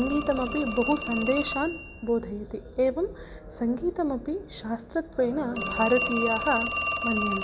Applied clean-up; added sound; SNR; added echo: none; Telephone; 6 dB; none.